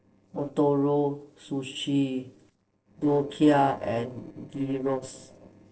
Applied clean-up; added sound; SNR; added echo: neural separator model SepFormer DNS4.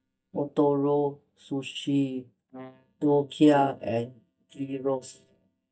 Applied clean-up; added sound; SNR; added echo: neural mask model DeepFilterNet 3.